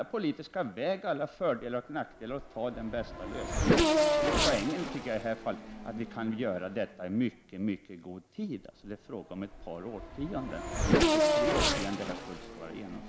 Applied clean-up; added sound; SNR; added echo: none; Race car, auto racing / Accelerating, revving, vroom; -3 dB; none.